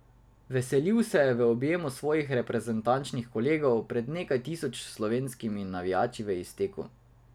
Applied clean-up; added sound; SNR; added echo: none; none; none; none.